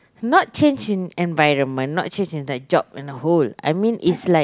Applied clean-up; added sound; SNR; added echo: none; none; none; none.